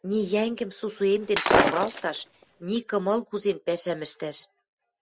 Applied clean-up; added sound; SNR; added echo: none; Shatter; -3 dB; none.